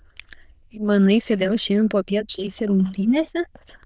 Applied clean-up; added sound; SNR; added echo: neural diffusion model UNIVERSE++.